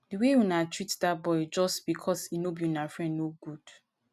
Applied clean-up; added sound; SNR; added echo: none; none; none; none.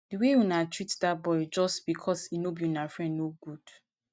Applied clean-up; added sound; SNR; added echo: neural mask model DeepFilterNet 3.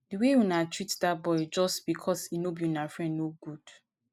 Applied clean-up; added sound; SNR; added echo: neural mask model Resemble Enhance denoiser.